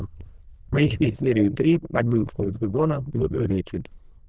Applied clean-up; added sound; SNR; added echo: neural diffusion model UNIVERSE++.